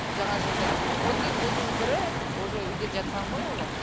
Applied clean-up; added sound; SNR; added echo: none; Waves, surf; -5 dB; none.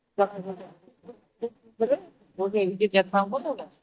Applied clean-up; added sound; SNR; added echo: neural mask model DeepFilterNet 3.